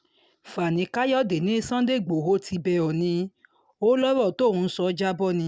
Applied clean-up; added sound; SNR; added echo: none; none; none; none.